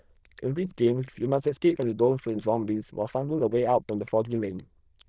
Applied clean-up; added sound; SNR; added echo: neural diffusion model UNIVERSE++.